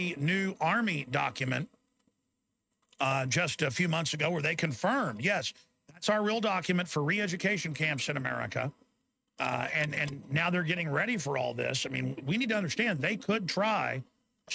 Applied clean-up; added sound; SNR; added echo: neural mask model RNNoise.